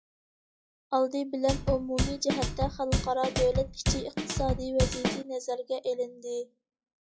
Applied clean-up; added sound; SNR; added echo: classical method log-MMSE.